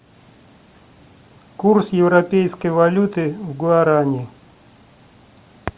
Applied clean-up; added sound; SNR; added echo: none; none; none; none.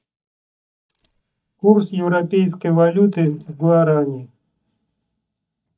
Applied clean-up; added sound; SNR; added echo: neural mask model DeepFilterNet 3.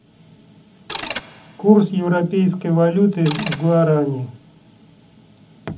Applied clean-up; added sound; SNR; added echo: none; Mechanisms; 15 dB; reverberation time 0.4 s.